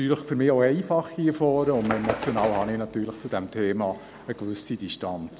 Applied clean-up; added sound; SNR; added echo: none; Bird; 9 dB; none.